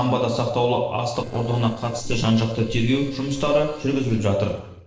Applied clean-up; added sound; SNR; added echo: neural separator model SepFormer DNS4.